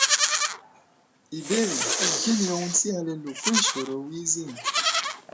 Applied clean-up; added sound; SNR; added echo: none; Respiratory sounds + Livestock, farm animals, working animals; -3 dB; none.